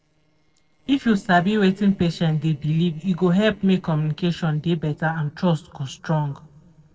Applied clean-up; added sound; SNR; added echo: neural separator model SepFormer DNS4.